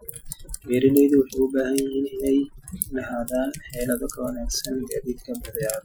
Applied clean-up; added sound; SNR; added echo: classical method Wiener filter.